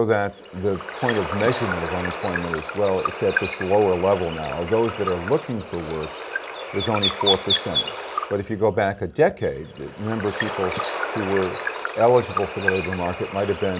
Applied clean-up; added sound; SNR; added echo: none; Water / Bird; 4 dB; none.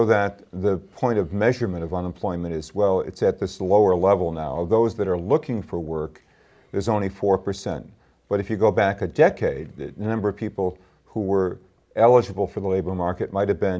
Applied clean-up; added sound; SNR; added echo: none; none; none; none.